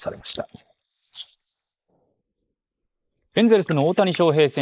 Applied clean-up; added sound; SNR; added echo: neural mask model Resemble Enhance denoiser.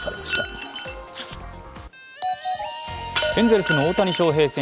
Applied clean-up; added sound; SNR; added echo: none; Shatter; 7 dB; none.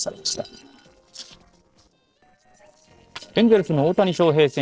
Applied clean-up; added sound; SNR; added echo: neural separator model SepFormer DNS4.